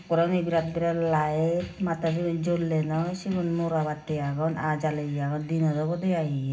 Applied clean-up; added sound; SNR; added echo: none; none; none; reverberation time 0.4 s.